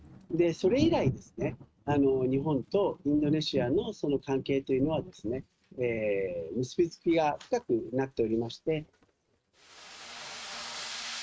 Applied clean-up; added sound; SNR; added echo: neural mask model RNNoise.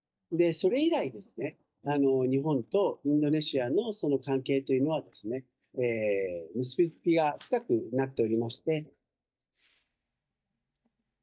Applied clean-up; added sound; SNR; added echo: neural mask model DeepFilterNet 3.